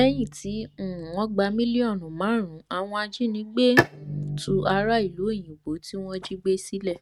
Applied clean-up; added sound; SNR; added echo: neural mask model RNNoise.